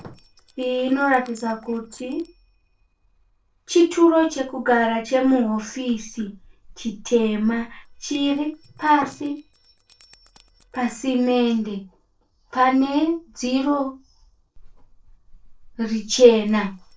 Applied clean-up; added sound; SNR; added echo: neural separator model SepFormer DNS4.